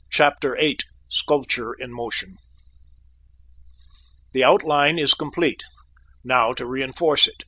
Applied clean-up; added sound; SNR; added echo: none; none; none; none.